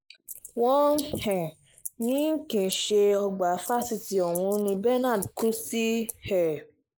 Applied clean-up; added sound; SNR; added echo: neural mask model Resemble Enhance denoiser.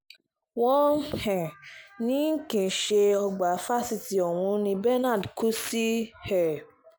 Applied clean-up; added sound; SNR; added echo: none; none; none; none.